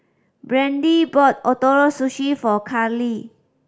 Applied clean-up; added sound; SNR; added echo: none; none; none; none.